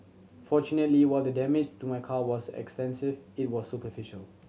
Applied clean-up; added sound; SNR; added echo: none; none; none; none.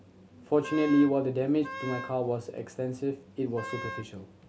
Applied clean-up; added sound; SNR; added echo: none; Wind instrument, woodwind instrument; 12 dB; none.